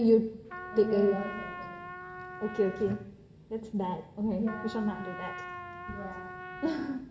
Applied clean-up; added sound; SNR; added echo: none; Trumpet; 12 dB; reverberation time 1.8 s.